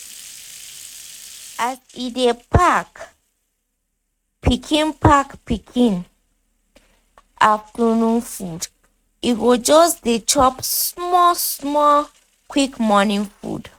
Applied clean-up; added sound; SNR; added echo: neural mask model RNNoise.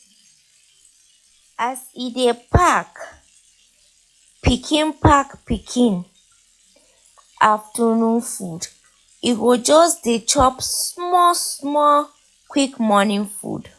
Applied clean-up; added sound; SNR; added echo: classical method log-MMSE.